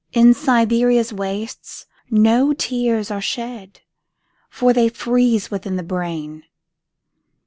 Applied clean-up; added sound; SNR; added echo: none; none; none; none.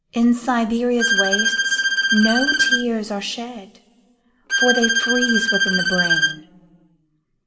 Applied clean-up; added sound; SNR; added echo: none; Bowed string instrument; -3 dB; reverberation time 2.1 s.